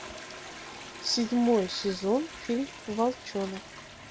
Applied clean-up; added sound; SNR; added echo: none; Toilet flush; 13 dB; none.